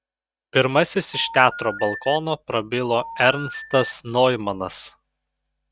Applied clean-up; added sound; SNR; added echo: neural mask model RNNoise.